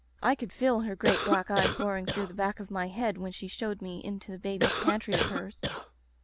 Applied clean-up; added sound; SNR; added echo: none; Cough; -1 dB; none.